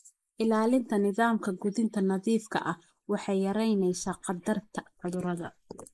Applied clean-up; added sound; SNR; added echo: neural mask model Resemble Enhance denoiser.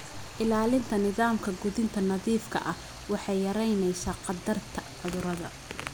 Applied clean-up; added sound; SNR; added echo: none; Stream; 18 dB; none.